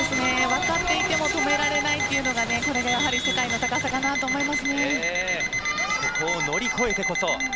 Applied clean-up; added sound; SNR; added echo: none; Alarm; 1 dB; none.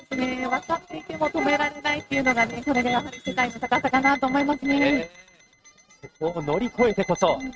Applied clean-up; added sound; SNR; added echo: neural mask model RNNoise.